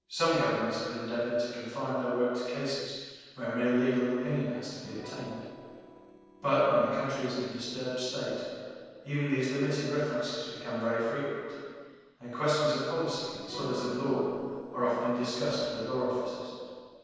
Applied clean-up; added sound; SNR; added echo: neural separator model SepFormer DNS4.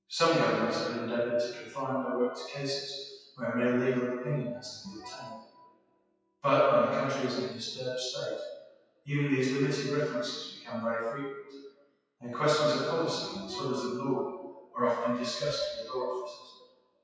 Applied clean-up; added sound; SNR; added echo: classical method WPE with log-MMSE.